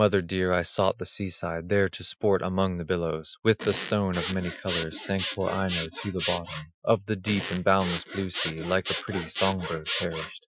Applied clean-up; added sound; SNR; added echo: classical method Wiener filter.